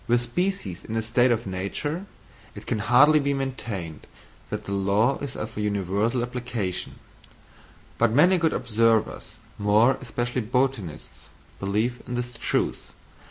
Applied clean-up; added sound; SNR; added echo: none; none; none; none.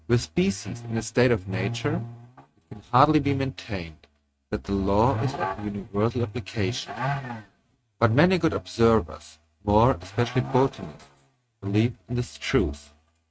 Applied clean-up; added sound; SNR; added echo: neural mask model RNNoise.